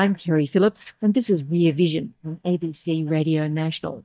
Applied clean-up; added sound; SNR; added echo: neural mask model DeepFilterNet 3.